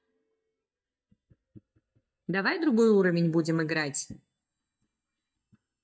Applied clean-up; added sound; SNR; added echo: neural mask model DeepFilterNet 3.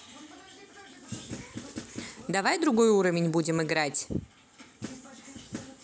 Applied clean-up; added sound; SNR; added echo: none; none; none; none.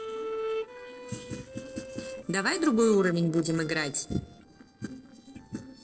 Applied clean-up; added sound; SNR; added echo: neural separator model SepFormer DNS4.